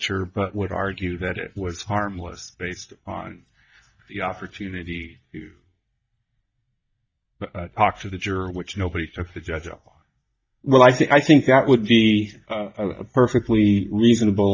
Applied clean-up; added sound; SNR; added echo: neural mask model DeepFilterNet 3.